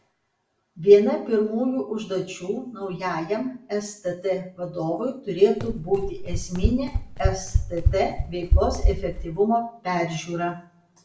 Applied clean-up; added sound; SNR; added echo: none; Run; -1 dB; reverberation time 0.4 s.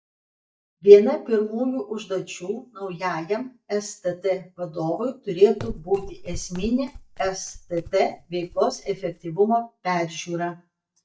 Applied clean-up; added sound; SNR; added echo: neural mask model DeepFilterNet 3.